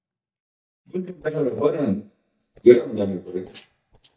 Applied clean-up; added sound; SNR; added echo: neural mask model DeepFilterNet 3.